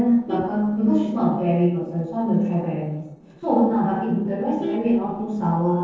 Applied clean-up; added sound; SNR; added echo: neural separator model SepFormer DNS4.